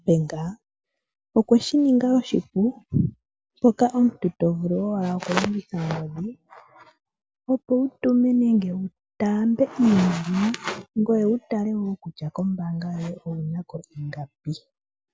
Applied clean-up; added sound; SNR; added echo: none; none; none; none.